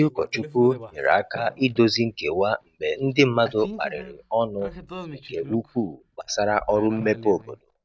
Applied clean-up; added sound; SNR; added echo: neural mask model DeepFilterNet 3.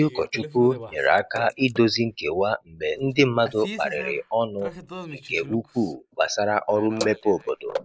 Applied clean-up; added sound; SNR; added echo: neural mask model Resemble Enhance denoiser.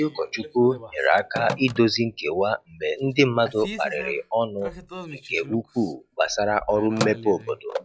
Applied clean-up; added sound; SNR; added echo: classical method log-MMSE.